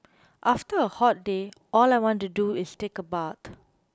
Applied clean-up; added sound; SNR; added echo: none; none; none; none.